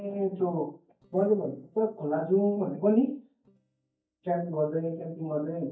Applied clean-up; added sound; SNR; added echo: neural mask model DeepFilterNet 3.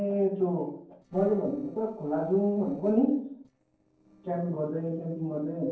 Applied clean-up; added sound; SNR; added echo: neural separator model SepFormer DNS4.